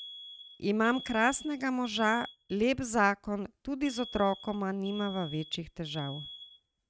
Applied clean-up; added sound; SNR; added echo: neural mask model RNNoise.